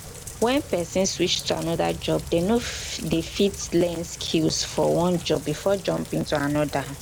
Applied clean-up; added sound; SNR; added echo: none; Rain; 14 dB; none.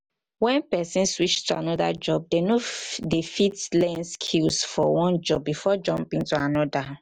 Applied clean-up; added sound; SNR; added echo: none; none; none; none.